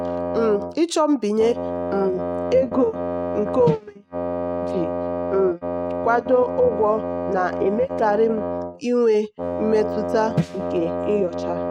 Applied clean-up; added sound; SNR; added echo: neural mask model RNNoise.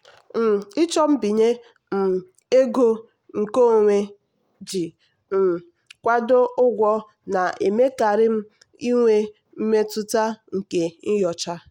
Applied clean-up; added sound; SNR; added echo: none; none; none; none.